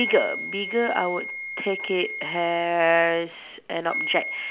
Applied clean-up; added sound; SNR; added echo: none; Wind instrument, woodwind instrument; 8 dB; none.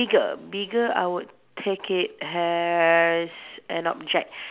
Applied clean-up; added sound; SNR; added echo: none; none; none; none.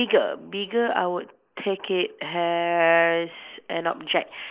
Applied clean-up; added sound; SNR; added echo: neural mask model Resemble Enhance denoiser.